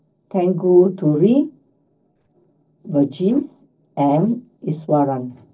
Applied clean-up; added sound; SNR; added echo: neural separator model SepFormer DNS4.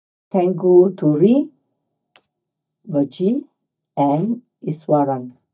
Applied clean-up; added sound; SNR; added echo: neural mask model DeepFilterNet 3.